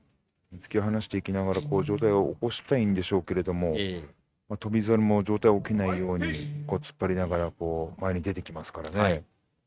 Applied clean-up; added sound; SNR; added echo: neural mask model RNNoise.